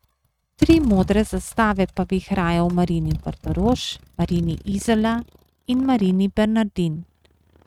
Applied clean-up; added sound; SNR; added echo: neural mask model RNNoise.